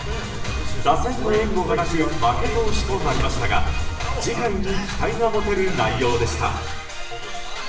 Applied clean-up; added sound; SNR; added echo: none; Sliding door; 3 dB; reverberation time 0.8 s.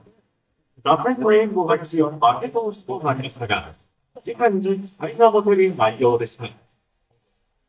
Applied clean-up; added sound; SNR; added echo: neural mask model DeepFilterNet 3.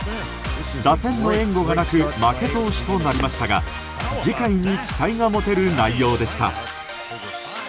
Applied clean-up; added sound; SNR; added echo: none; none; none; none.